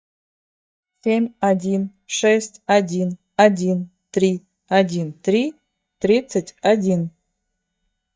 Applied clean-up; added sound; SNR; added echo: neural mask model DeepFilterNet 3.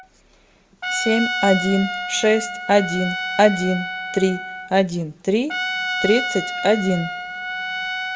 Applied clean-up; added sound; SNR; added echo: none; Trumpet; 6 dB; reverberation time 0.7 s.